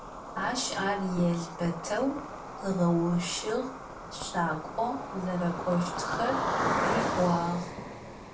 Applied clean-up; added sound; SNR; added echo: none; Cricket; 4 dB; reverberation time 0.4 s.